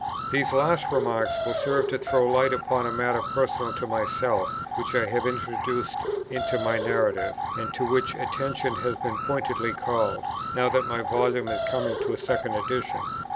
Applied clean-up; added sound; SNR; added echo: none; Alarm; 3 dB; none.